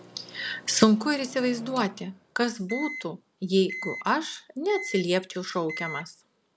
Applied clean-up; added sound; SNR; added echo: none; Microwave oven; 14 dB; none.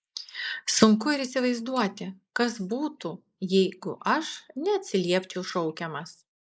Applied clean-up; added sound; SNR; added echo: neural mask model Resemble Enhance denoiser.